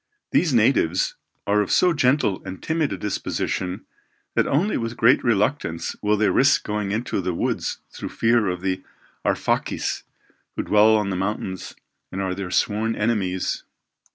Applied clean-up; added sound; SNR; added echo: none; none; none; none.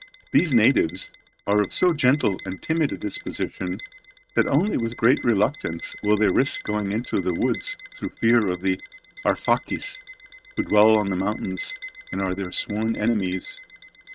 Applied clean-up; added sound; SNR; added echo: neural mask model RNNoise.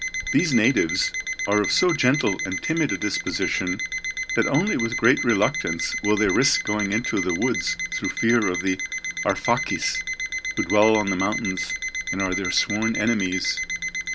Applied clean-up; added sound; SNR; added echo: none; Alarm; 5 dB; none.